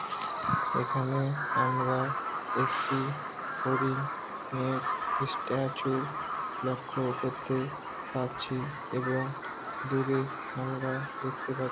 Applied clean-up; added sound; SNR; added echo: none; Bird vocalization, bird call, bird song; 1 dB; none.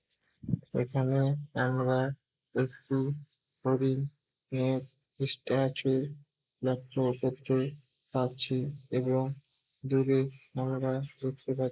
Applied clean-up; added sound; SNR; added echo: neural mask model Resemble Enhance denoiser.